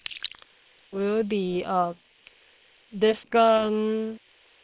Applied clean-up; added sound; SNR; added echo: neural separator model SepFormer WHAM!.